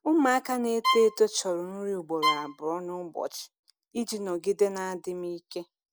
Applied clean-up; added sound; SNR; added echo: none; Bowed string instrument; 4 dB; none.